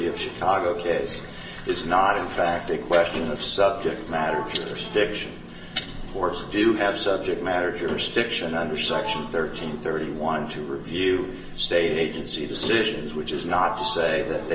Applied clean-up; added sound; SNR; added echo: none; Sliding door; 14 dB; reverberation time 1.1 s.